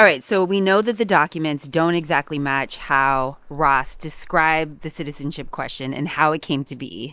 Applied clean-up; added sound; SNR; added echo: neural mask model DeepFilterNet 3.